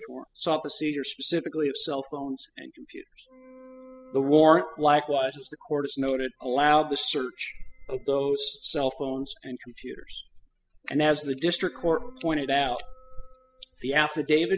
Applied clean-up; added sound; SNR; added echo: classical method spectral subtraction.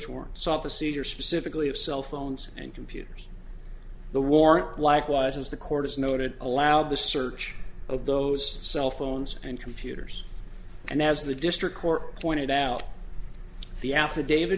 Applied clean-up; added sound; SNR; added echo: none; none; none; none.